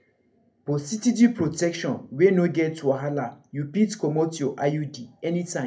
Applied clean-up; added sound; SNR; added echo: none; none; none; reverberation time 0.3 s.